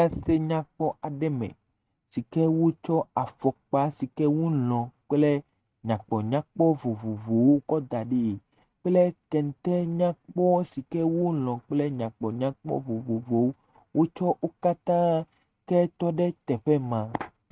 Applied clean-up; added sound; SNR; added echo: neural mask model RNNoise.